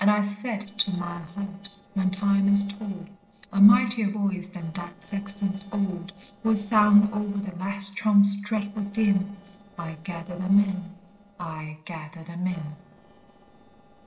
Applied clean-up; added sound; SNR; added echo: neural separator model SepFormer DNS4.